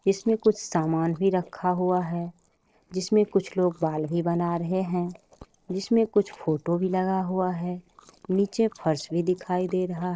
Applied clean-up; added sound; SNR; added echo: neural separator model SepFormer DNS4.